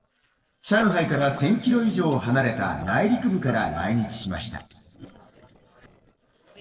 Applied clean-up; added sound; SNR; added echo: neural separator model SepFormer DNS4.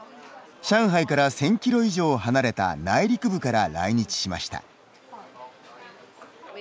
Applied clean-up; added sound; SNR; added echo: none; none; none; none.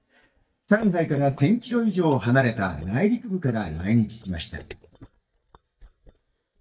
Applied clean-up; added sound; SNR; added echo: neural mask model DeepFilterNet 3.